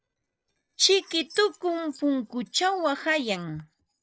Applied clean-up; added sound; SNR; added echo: neural separator model SepFormer DNS4.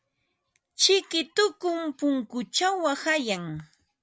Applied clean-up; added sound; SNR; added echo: none; none; none; none.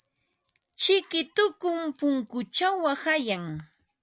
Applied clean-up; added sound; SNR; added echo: none; Chime; 11 dB; none.